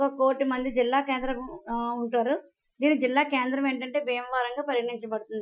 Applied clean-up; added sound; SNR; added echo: classical method Wiener filter.